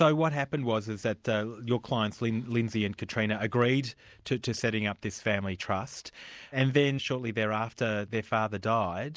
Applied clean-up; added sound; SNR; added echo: none; none; none; none.